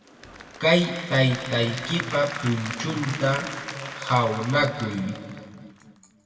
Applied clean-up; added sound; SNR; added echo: none; Applause / Crowd; 12 dB; reverberation time 2.2 s.